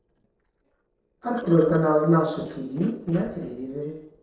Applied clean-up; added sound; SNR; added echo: neural separator model SepFormer DNS4.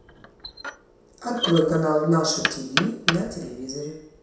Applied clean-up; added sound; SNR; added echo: none; Knock; 6 dB; reverberation time 0.7 s.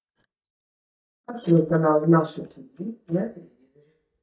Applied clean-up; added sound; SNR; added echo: neural mask model DeepFilterNet 3.